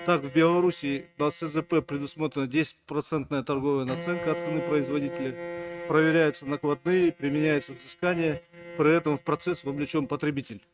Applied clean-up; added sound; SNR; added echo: neural mask model RNNoise.